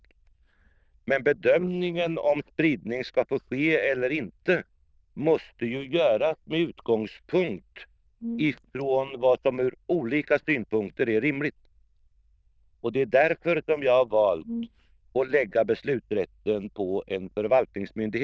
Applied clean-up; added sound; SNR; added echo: neural diffusion model UNIVERSE++.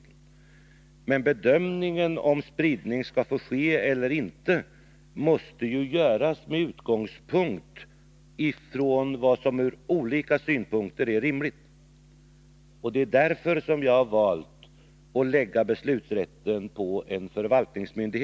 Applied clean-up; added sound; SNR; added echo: none; none; none; none.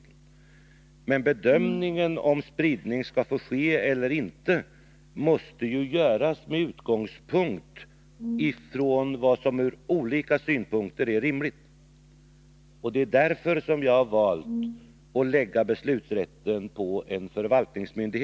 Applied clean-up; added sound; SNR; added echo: none; Brass instrument; 7 dB; none.